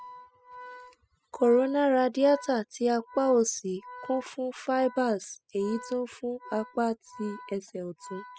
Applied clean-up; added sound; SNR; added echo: classical method spectral subtraction.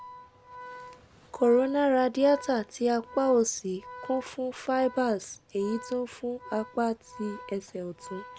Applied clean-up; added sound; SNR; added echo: none; Organ; 18 dB; none.